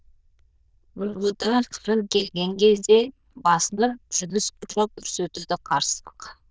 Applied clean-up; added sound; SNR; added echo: neural diffusion model UNIVERSE++.